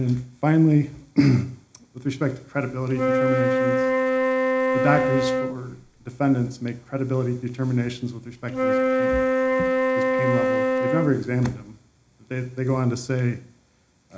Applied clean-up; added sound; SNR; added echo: none; Wind instrument, woodwind instrument; -3 dB; reverberation time 0.4 s.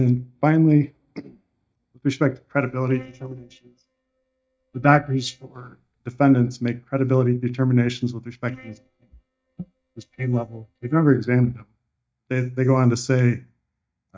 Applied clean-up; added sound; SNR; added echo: neural mask model DeepFilterNet 3.